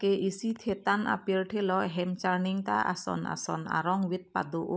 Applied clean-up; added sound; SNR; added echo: none; none; none; none.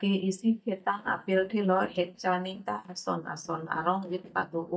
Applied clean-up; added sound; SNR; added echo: neural mask model DeepFilterNet 3.